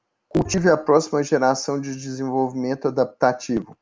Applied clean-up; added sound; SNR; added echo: none; Bowed string instrument; 19 dB; none.